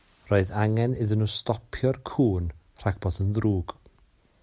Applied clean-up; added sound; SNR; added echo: none; none; none; none.